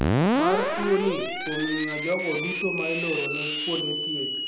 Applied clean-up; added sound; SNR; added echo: none; Screech; -2 dB; reverberation time 0.8 s.